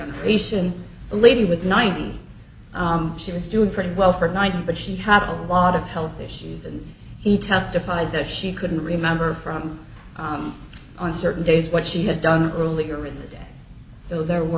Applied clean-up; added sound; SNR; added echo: none; none; none; none.